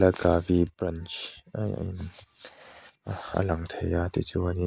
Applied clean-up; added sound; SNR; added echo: none; none; none; none.